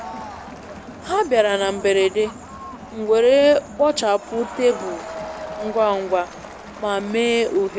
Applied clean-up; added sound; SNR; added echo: none; Crowd; 14 dB; none.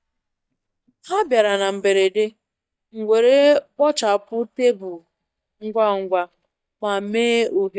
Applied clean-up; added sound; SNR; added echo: neural mask model DeepFilterNet 3.